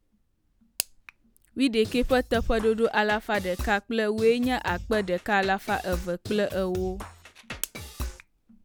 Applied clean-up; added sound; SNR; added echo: none; Drum kit; 11 dB; none.